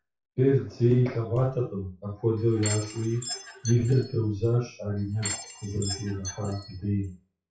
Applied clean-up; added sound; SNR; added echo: classical method WPE with log-MMSE.